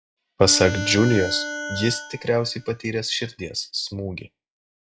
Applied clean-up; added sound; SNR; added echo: classical method log-MMSE.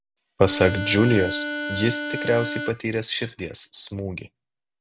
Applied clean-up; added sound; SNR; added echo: none; Harmonica; 5 dB; none.